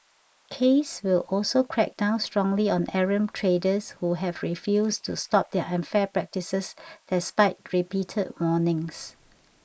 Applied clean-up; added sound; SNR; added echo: neural mask model Resemble Enhance denoiser.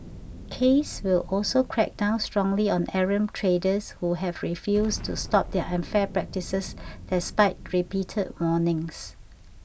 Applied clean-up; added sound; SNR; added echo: none; Explosion; 16 dB; none.